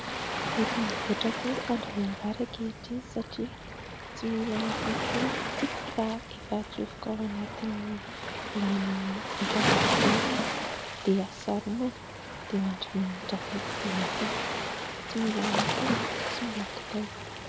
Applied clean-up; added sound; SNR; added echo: none; Waves, surf; -1 dB; none.